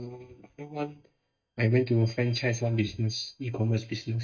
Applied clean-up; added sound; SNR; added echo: neural mask model DeepFilterNet 3.